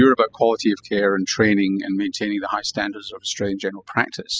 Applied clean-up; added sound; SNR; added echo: classical method spectral subtraction.